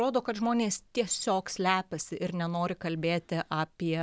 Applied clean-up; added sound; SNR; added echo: none; none; none; none.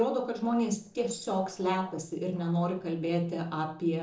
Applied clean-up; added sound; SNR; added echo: neural separator model SepFormer DNS4.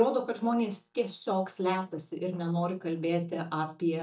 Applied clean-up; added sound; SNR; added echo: neural mask model DeepFilterNet 3.